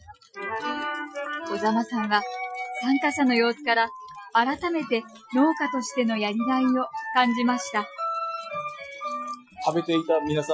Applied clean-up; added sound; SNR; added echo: classical method Wiener filter.